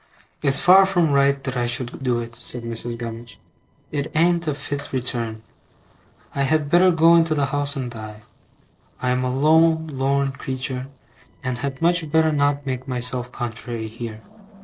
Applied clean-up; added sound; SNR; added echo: neural separator model SepFormer DNS4.